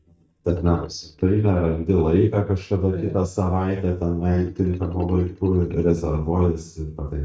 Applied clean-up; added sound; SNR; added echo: neural mask model DeepFilterNet 3.